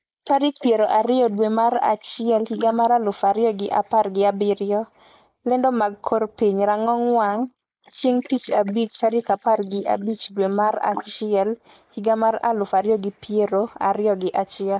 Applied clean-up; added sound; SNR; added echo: neural mask model Resemble Enhance denoiser.